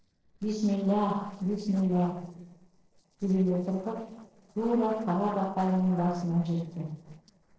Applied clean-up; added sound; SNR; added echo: neural separator model SepFormer DNS4.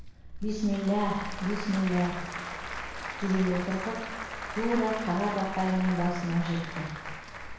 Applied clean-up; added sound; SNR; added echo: none; Applause / Crowd; 7 dB; reverberation time 1.1 s.